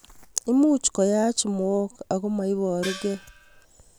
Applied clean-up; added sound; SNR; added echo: none; Gong; 13 dB; none.